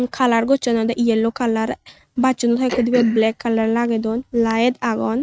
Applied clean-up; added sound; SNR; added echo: neural mask model RNNoise.